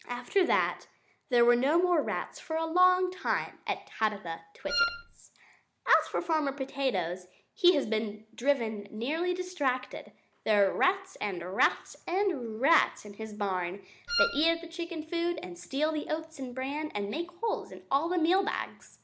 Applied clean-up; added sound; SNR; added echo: none; Wind instrument, woodwind instrument; 2 dB; none.